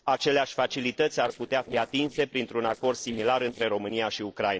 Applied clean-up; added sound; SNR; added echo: neural separator model SepFormer DNS4.